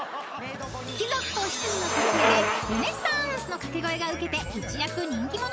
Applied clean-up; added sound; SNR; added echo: none; Bicycle; 2 dB; none.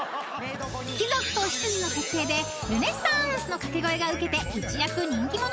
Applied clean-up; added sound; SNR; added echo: none; none; none; none.